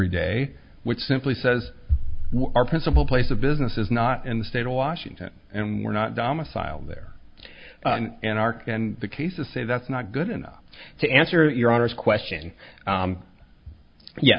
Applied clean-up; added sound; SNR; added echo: none; none; none; none.